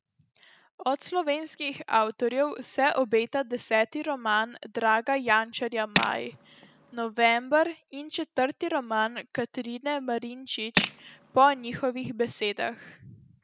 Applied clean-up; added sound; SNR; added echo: none; Tools; 5 dB; none.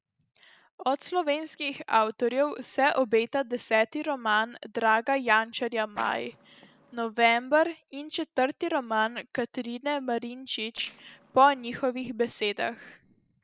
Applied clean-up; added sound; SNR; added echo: neural separator model SepFormer DNS4.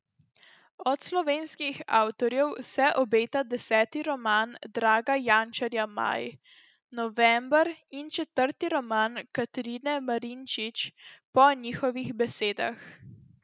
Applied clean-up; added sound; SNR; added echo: none; none; none; none.